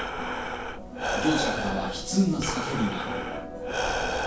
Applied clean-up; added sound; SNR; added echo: none; Breathing; 1 dB; reverberation time 0.7 s.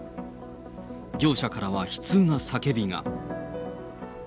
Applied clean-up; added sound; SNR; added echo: none; none; none; none.